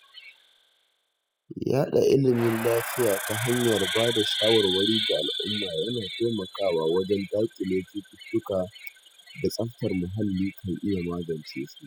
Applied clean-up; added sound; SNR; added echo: classical method spectral subtraction.